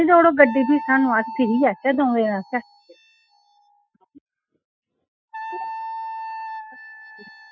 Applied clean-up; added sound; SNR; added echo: classical method Wiener filter.